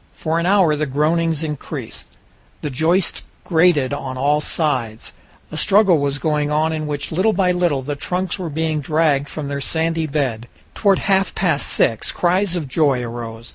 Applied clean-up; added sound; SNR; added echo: none; none; none; none.